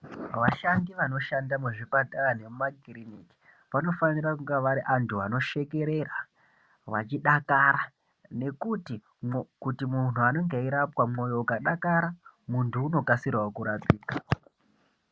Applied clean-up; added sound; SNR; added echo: none; none; none; none.